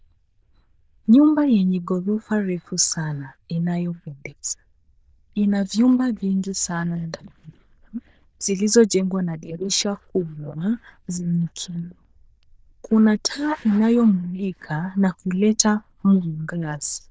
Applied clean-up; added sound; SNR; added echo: neural diffusion model UNIVERSE++.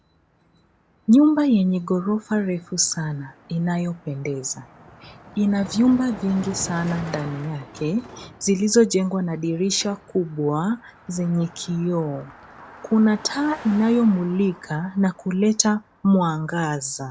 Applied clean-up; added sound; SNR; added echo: none; Car passing by; 20 dB; none.